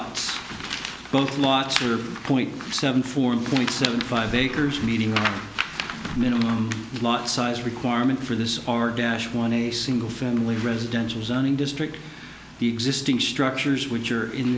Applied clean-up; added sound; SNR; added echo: none; none; none; none.